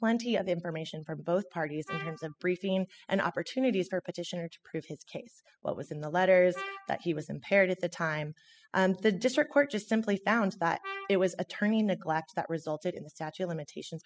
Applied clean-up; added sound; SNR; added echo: classical method spectral subtraction.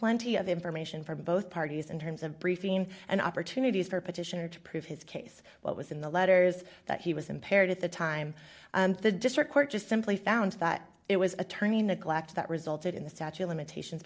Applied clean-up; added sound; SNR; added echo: none; none; none; none.